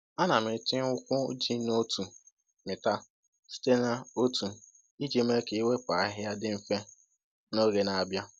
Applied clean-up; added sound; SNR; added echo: none; none; none; none.